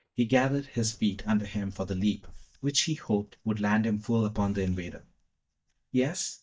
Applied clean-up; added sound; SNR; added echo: neural mask model DeepFilterNet 3.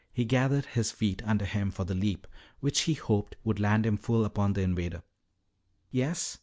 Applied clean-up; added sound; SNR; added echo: none; none; none; none.